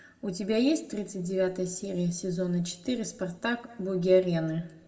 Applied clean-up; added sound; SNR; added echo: none; none; none; reverberation time 0.8 s.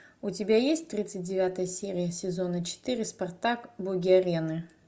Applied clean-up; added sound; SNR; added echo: none; none; none; none.